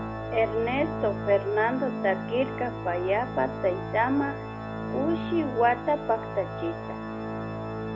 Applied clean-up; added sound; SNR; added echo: none; Organ; 5 dB; none.